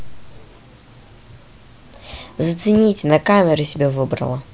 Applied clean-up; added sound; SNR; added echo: none; none; none; none.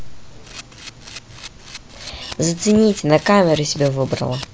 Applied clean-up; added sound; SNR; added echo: none; Camera; 18 dB; none.